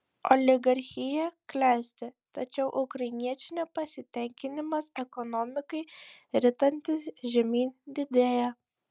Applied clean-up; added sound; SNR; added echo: none; none; none; none.